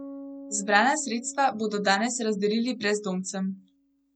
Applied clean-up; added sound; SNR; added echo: none; Bass guitar; 18 dB; none.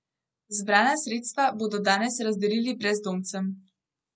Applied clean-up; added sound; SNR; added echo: none; none; none; none.